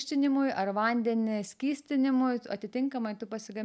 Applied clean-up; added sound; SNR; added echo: none; none; none; none.